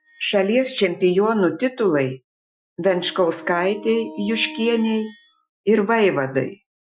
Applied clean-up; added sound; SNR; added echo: classical method Wiener filter.